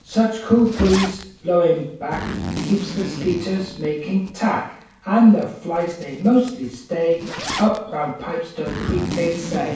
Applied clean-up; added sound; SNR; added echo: none; Zipper (clothing); 11 dB; reverberation time 0.7 s.